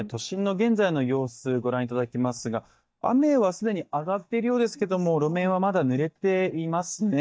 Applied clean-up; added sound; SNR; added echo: neural mask model DeepFilterNet 3.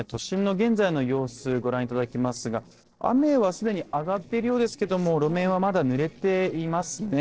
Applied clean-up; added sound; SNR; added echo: neural separator model SepFormer DNS4.